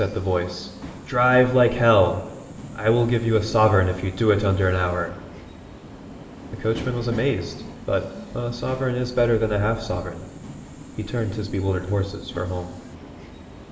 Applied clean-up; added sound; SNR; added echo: none; Subway, metro, underground; 15 dB; reverberation time 1.6 s.